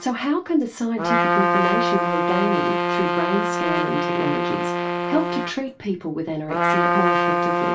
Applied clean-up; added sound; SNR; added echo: none; Trumpet; -3 dB; reverberation time 0.2 s.